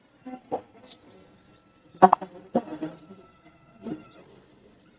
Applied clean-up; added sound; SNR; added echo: neural mask model DeepFilterNet 3.